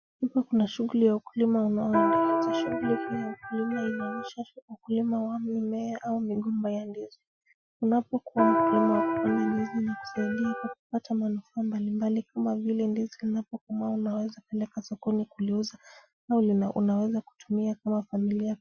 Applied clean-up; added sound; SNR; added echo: classical method Wiener filter.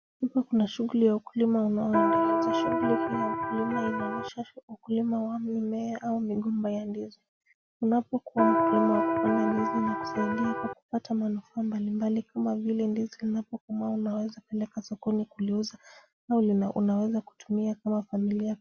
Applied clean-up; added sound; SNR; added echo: none; Electric guitar; -2 dB; none.